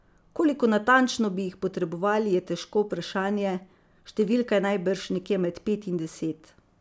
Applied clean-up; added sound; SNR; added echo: none; none; none; none.